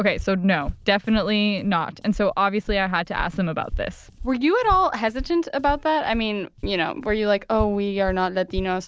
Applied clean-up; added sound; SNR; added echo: none; Walk, footsteps; 12 dB; none.